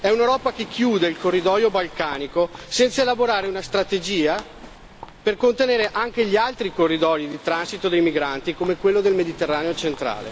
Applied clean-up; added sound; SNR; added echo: none; Waves, surf + Walk, footsteps; 19 dB; none.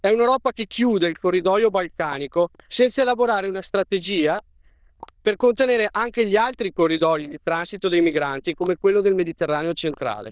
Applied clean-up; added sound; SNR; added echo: neural diffusion model UNIVERSE++.